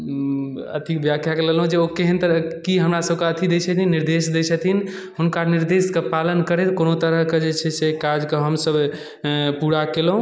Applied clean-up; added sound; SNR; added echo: none; none; none; none.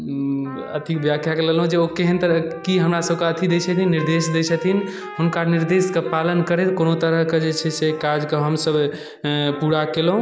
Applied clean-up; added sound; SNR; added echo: none; Trumpet; 18 dB; none.